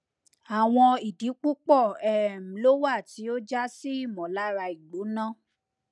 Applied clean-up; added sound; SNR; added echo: none; none; none; none.